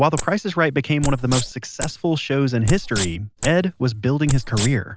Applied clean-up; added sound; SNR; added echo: none; Wild animals; 8 dB; none.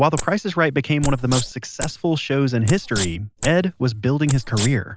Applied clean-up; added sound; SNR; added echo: neural mask model Resemble Enhance denoiser.